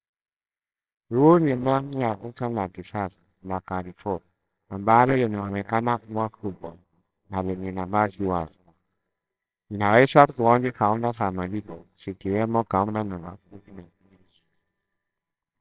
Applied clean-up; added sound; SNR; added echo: neural separator model SepFormer WHAMR!.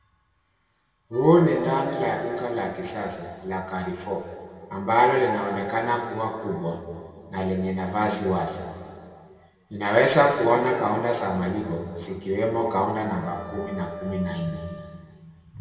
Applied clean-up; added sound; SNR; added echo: none; Wind instrument, woodwind instrument; 15 dB; reverberation time 2.2 s.